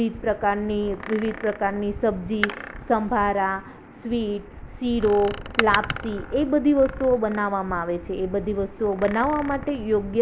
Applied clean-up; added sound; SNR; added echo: none; Door; 13 dB; none.